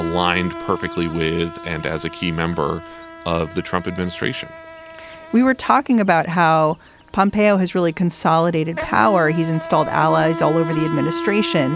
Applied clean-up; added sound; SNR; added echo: none; Insect; 12 dB; none.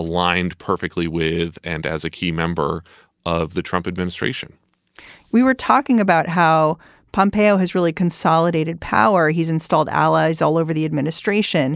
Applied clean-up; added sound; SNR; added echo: none; none; none; none.